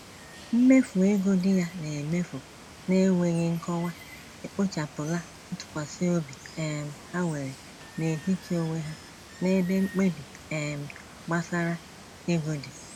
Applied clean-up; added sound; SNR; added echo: none; Water; 18 dB; none.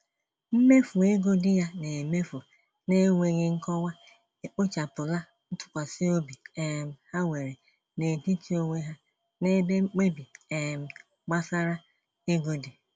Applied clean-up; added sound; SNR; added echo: none; none; none; none.